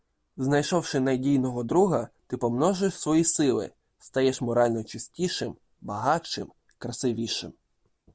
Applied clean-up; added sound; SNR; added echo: none; none; none; none.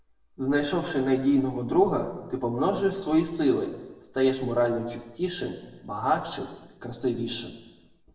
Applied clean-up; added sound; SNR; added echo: none; none; none; reverberation time 0.9 s.